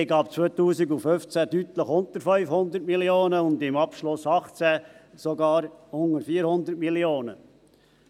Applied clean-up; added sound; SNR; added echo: none; none; none; none.